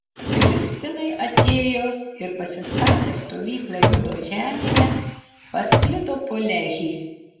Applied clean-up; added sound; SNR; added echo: none; Drawer open or close; -5 dB; reverberation time 0.9 s.